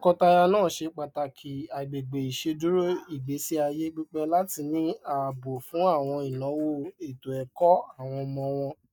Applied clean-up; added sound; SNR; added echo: neural mask model DeepFilterNet 3.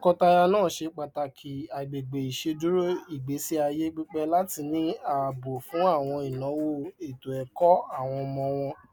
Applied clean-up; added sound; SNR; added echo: none; none; none; none.